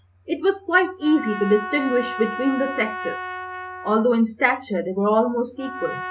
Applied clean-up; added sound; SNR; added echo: none; Trumpet; 11 dB; none.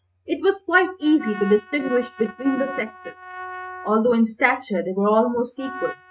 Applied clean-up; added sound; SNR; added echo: neural mask model RNNoise.